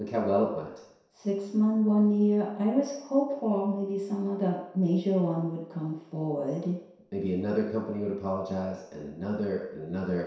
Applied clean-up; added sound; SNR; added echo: none; none; none; reverberation time 0.7 s.